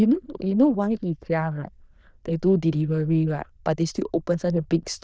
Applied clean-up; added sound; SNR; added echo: neural diffusion model UNIVERSE++.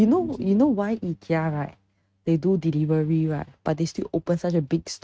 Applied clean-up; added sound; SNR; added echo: neural mask model RNNoise.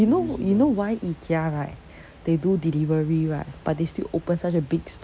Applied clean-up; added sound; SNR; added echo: none; none; none; none.